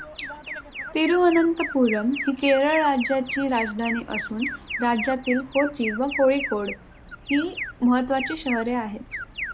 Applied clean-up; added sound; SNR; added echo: none; Alarm; 9 dB; none.